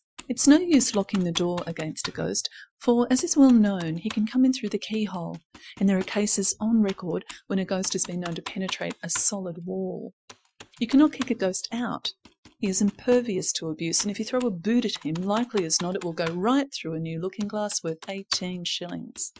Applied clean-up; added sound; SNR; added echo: classical method Wiener filter.